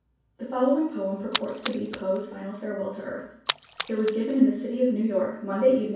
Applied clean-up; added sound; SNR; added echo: none; Splash, splatter; 6 dB; reverberation time 0.6 s.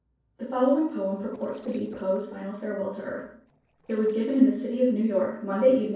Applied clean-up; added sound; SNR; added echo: neural separator model SepFormer DNS4.